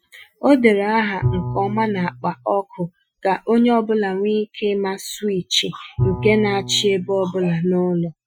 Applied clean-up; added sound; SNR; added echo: classical method Wiener filter.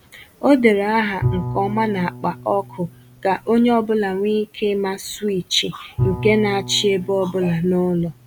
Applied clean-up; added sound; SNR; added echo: none; Bowed string instrument; 11 dB; none.